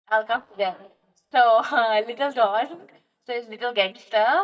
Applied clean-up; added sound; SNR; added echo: neural mask model DeepFilterNet 3.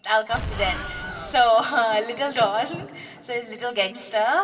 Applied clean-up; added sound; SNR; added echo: none; Explosion; 8 dB; reverberation time 2.9 s.